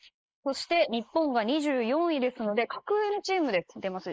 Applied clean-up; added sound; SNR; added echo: neural mask model Resemble Enhance denoiser.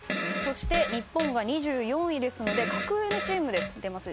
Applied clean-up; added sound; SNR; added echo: none; Fart + Bass drum; 3 dB; none.